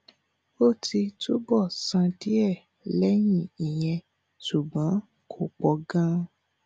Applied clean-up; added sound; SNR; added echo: none; none; none; none.